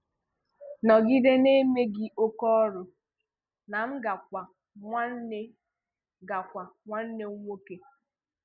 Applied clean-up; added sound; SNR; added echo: none; none; none; none.